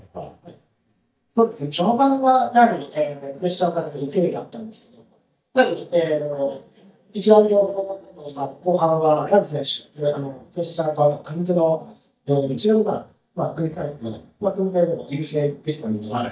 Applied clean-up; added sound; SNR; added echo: neural mask model DeepFilterNet 3.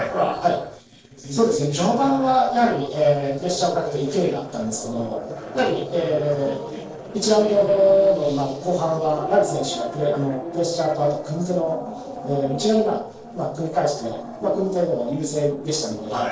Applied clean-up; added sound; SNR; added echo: neural separator model SepFormer DNS4.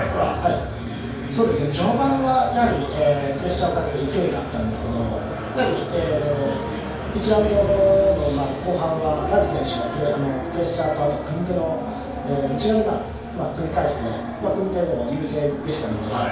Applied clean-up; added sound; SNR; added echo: none; Subway, metro, underground; 16 dB; reverberation time 0.5 s.